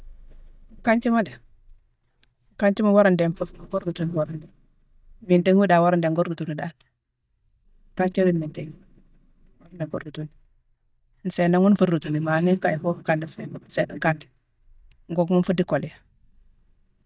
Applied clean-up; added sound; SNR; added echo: neural mask model DeepFilterNet 3.